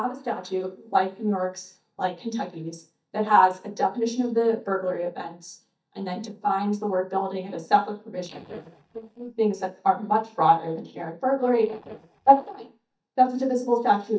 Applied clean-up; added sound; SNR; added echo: neural mask model DeepFilterNet 3.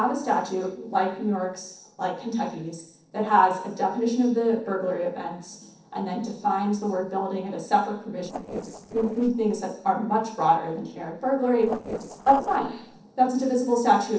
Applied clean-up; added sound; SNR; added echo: neural separator model SepFormer DNS4.